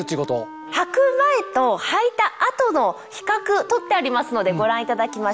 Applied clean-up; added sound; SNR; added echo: none; Wind instrument, woodwind instrument + Alarm; 16 dB; none.